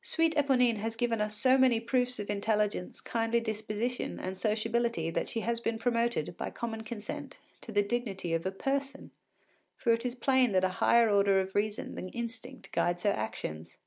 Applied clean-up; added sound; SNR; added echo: none; none; none; none.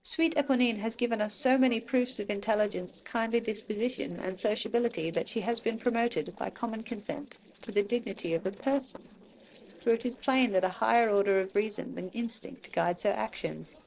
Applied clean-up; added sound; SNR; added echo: neural separator model SepFormer DNS4.